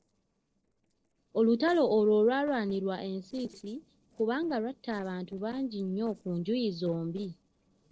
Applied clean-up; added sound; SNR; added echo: neural separator model SepFormer DNS4.